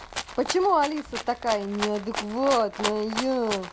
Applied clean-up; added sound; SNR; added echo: none; Rattle (instrument); 9 dB; none.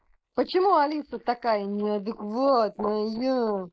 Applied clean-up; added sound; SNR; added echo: neural mask model Resemble Enhance denoiser.